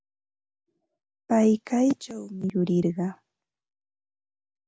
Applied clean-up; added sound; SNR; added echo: none; none; none; none.